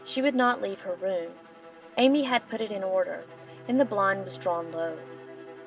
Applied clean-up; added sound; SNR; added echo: none; Bowed string instrument + Bowed string instrument; 18 dB; none.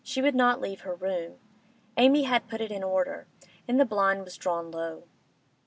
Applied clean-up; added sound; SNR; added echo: none; none; none; none.